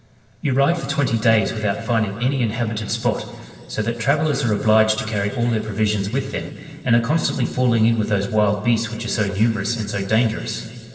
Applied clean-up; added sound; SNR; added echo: none; none; none; reverberation time 2.6 s.